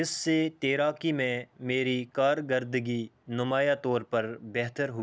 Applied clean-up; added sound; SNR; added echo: none; none; none; none.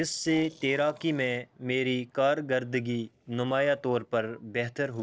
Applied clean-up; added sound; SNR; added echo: neural separator model SepFormer DNS4.